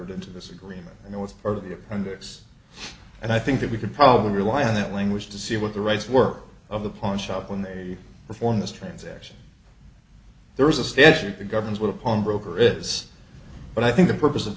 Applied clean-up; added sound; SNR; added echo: none; none; none; none.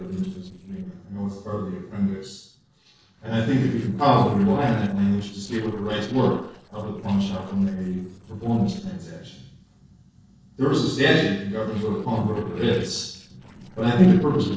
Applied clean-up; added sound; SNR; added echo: neural separator model SepFormer DNS4.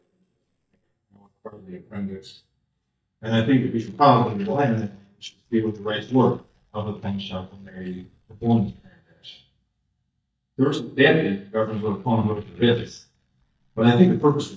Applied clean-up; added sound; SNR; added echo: neural mask model DeepFilterNet 3.